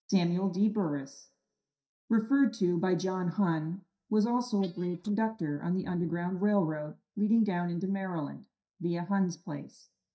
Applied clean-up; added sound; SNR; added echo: neural mask model DeepFilterNet 3.